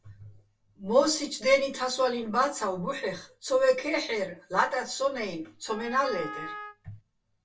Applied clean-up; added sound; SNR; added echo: none; Wind instrument, woodwind instrument; 12 dB; reverberation time 0.2 s.